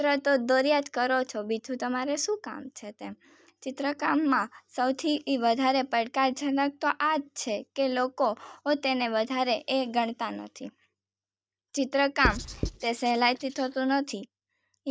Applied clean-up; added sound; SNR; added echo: neural mask model DeepFilterNet 3.